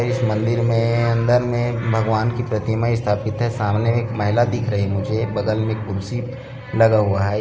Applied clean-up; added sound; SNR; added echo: none; Electric guitar / Strum; 16 dB; none.